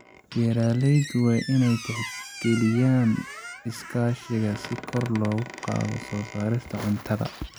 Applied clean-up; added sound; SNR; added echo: none; Squeak; 14 dB; none.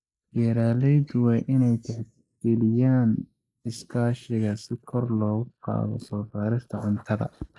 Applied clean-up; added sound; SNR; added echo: neural mask model Resemble Enhance denoiser.